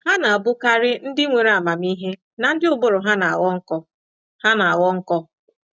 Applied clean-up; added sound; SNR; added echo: none; none; none; none.